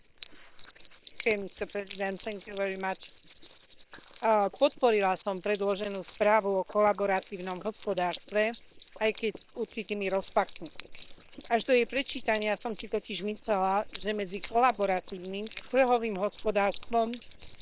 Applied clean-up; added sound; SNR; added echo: neural separator model SepFormer WHAM!.